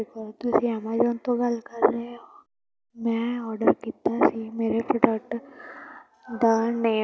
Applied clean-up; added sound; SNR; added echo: none; none; none; none.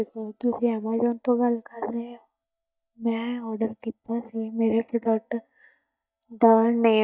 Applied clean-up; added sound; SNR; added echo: neural mask model DeepFilterNet 3.